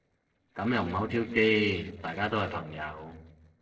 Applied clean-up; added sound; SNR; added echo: neural separator model SepFormer DNS4.